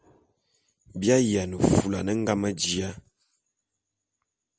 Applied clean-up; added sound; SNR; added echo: none; none; none; none.